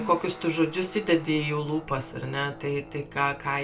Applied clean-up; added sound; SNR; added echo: none; Guitar; 17 dB; reverberation time 0.2 s.